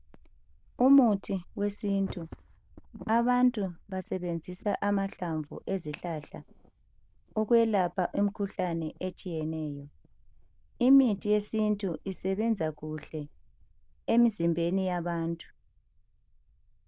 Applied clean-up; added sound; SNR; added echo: neural diffusion model UNIVERSE++.